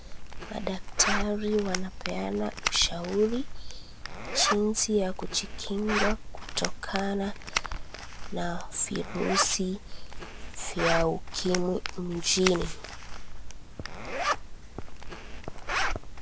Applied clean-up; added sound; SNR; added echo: none; Zipper (clothing); 1 dB; none.